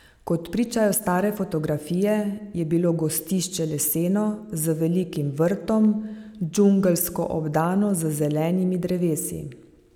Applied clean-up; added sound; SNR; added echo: none; none; none; none.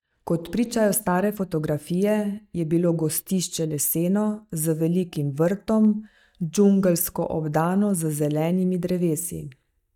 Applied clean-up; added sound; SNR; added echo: neural mask model DeepFilterNet 3.